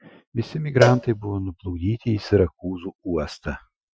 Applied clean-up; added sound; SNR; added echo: classical method Wiener filter.